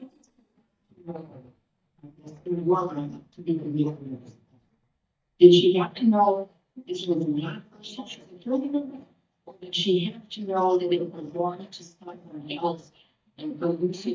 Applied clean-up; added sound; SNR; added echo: neural mask model DeepFilterNet 3.